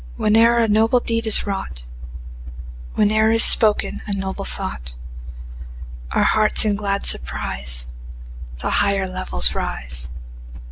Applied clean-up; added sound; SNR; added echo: none; none; none; none.